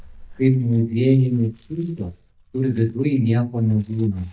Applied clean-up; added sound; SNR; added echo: neural mask model DeepFilterNet 3.